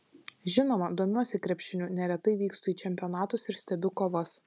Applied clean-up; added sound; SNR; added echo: none; none; none; none.